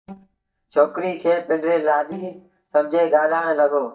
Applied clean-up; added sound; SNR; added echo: neural mask model DeepFilterNet 3.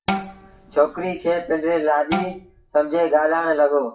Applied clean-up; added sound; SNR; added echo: classical method WPE with log-MMSE.